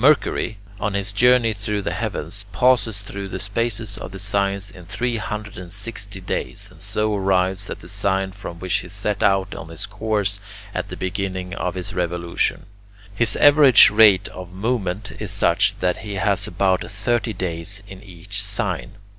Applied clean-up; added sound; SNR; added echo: none; none; none; none.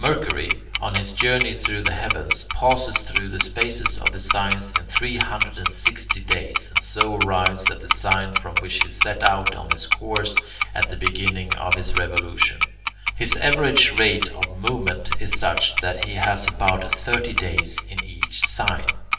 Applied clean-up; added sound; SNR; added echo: none; Tick-tock; 1 dB; reverberation time 0.6 s.